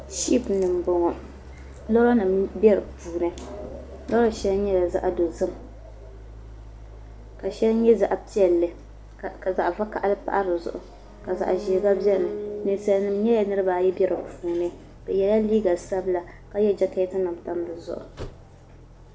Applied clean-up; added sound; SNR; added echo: none; Idling; 19 dB; none.